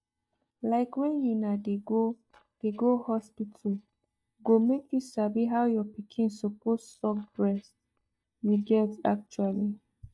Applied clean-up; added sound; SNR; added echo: neural mask model DeepFilterNet 3.